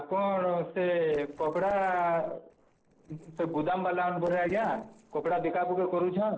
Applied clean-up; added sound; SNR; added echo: neural separator model SepFormer DNS4.